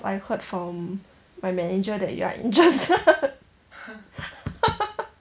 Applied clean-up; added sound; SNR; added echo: none; none; none; none.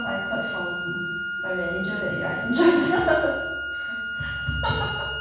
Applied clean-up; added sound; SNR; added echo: none; Wind instrument, woodwind instrument; 4 dB; reverberation time 1.2 s.